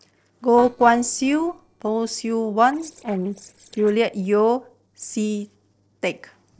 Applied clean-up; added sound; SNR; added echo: neural separator model SepFormer DNS4.